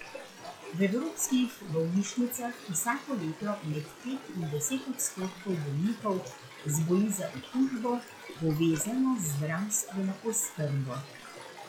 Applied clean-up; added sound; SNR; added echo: classical method log-MMSE.